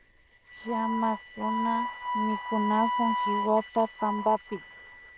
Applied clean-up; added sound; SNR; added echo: neural diffusion model UNIVERSE++.